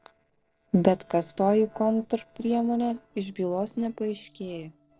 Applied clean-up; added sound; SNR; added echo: neural separator model SepFormer DNS4.